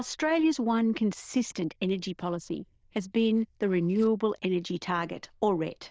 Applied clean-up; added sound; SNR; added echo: neural diffusion model UNIVERSE++.